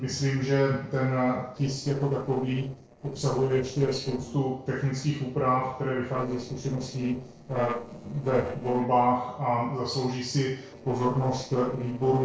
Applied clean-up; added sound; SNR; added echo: neural separator model SepFormer DNS4.